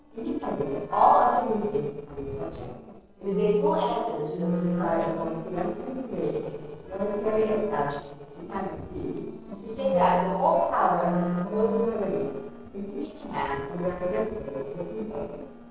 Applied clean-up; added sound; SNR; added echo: neural separator model SepFormer DNS4.